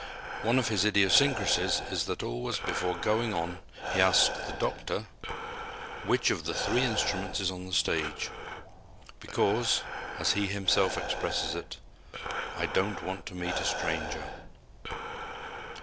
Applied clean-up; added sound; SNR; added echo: none; Breathing; 6 dB; none.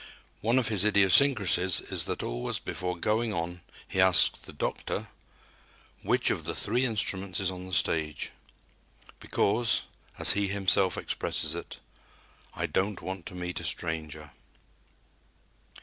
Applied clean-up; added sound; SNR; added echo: none; none; none; none.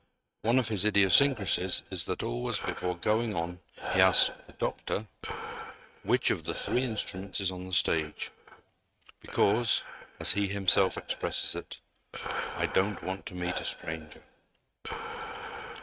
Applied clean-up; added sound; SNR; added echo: neural mask model RNNoise.